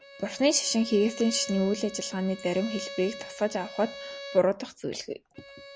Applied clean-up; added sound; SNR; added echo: none; Bowed string instrument; 14 dB; none.